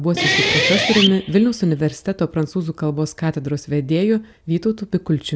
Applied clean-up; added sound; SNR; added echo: none; Guitar; 1 dB; none.